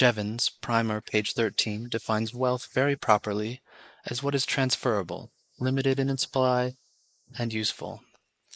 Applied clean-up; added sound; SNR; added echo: neural mask model Resemble Enhance denoiser.